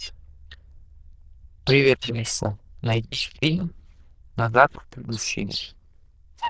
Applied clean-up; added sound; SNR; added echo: neural diffusion model UNIVERSE++.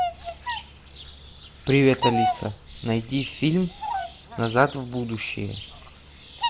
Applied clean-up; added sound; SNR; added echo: none; Bird vocalization, bird call, bird song; 5 dB; none.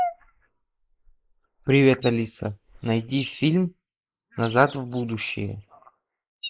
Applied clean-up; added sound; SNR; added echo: neural mask model Resemble Enhance denoiser.